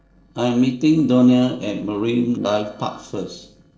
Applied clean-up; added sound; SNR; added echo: neural separator model SepFormer DNS4.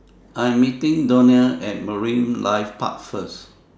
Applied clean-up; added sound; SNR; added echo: none; none; none; none.